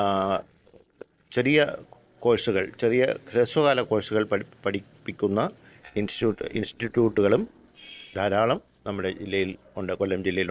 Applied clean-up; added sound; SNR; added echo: neural separator model SepFormer DNS4.